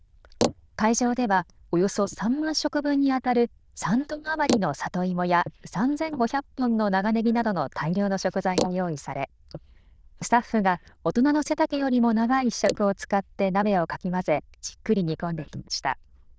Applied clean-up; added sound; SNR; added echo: neural diffusion model UNIVERSE++.